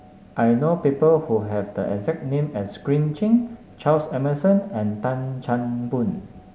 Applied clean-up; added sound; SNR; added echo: none; none; none; none.